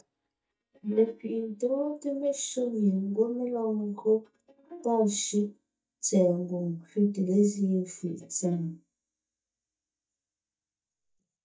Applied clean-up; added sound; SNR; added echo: neural mask model DeepFilterNet 3.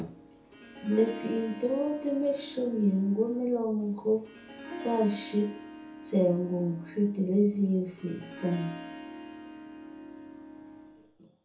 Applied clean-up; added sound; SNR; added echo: none; Harp; 14 dB; reverberation time 0.6 s.